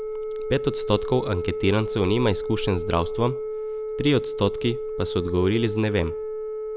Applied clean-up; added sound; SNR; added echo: none; Telephone; 5 dB; none.